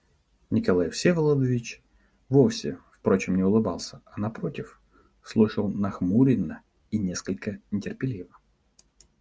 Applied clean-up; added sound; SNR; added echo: none; none; none; none.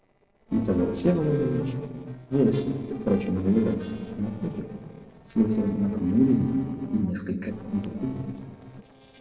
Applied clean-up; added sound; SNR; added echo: neural separator model SepFormer DNS4.